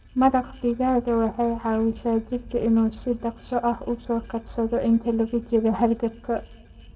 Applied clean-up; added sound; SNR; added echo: neural separator model SepFormer DNS4.